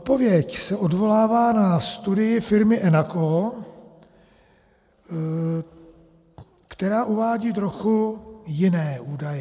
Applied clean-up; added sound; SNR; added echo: none; none; none; none.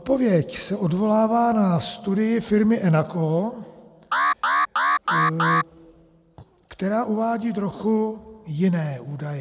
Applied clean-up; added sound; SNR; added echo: none; Alarm; -2 dB; none.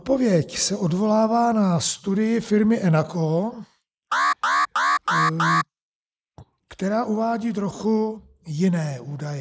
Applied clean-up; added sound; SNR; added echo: neural mask model Resemble Enhance denoiser.